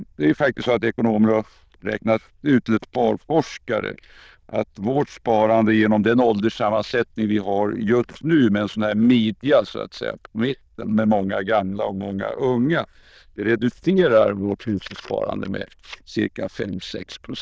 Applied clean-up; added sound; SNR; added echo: neural diffusion model UNIVERSE++.